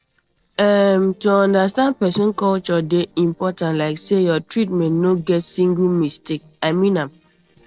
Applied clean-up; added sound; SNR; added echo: neural separator model SepFormer DNS4.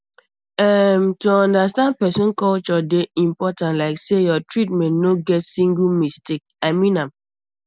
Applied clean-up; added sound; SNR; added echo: none; none; none; none.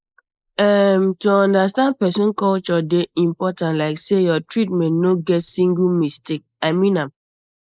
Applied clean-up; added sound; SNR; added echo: neural mask model Resemble Enhance denoiser.